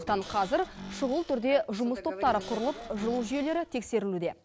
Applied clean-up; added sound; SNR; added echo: none; Cupboard open or close / Door; 15 dB; none.